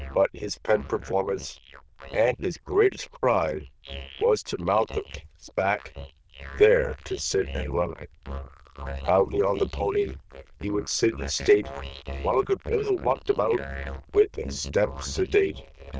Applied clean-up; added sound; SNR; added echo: neural diffusion model UNIVERSE++.